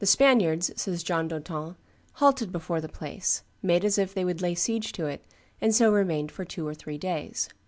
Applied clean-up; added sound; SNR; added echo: none; none; none; none.